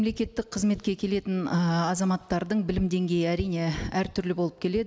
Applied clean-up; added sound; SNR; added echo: none; none; none; none.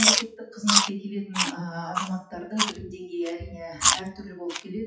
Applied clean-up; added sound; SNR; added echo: classical method WPE with log-MMSE.